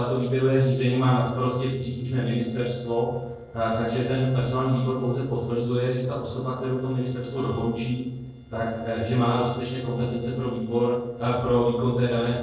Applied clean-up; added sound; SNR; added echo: neural separator model SepFormer DNS4.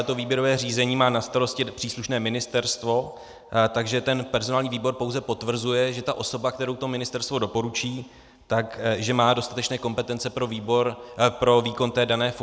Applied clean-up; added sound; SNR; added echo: none; none; none; none.